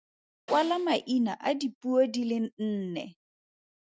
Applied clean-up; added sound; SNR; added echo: none; Snare drum; 17 dB; none.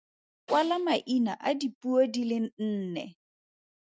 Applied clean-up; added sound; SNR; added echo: neural mask model RNNoise.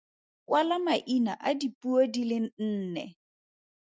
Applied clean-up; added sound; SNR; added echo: neural mask model Resemble Enhance denoiser.